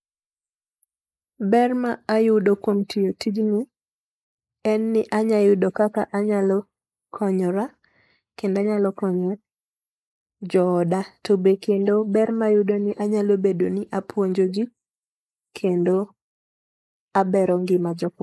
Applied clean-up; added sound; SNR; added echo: neural mask model Resemble Enhance denoiser.